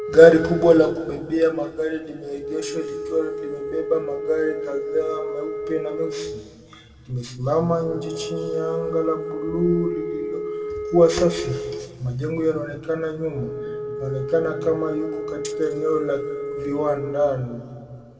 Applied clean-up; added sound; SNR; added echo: none; Wind instrument, woodwind instrument; 8 dB; reverberation time 1.6 s.